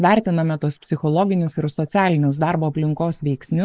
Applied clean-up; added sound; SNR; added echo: neural mask model Resemble Enhance denoiser.